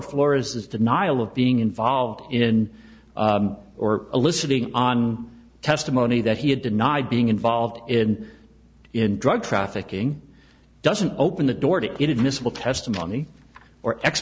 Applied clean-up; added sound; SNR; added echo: none; none; none; none.